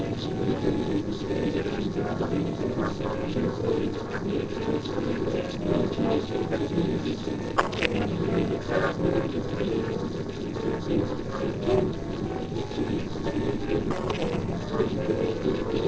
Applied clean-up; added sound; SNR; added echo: neural separator model SepFormer DNS4.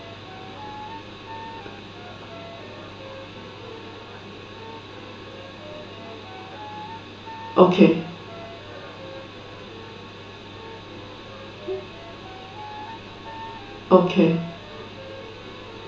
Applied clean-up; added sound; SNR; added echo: none; Wind instrument, woodwind instrument; 16 dB; reverberation time 0.8 s.